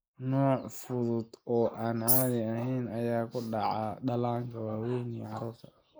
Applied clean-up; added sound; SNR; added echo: neural mask model Resemble Enhance denoiser.